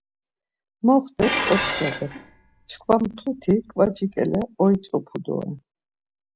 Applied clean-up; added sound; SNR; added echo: none; Dishes, pots, and pans; 7 dB; none.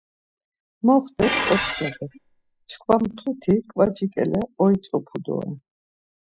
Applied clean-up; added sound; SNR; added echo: classical method spectral subtraction.